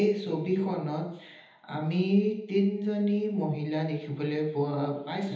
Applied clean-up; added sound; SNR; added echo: none; none; none; reverberation time 1.3 s.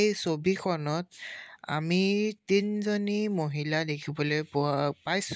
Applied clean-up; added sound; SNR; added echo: none; none; none; none.